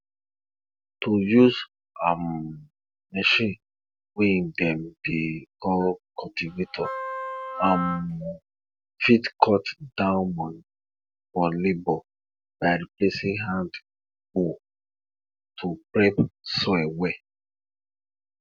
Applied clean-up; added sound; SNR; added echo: none; Wind instrument, woodwind instrument; 6 dB; none.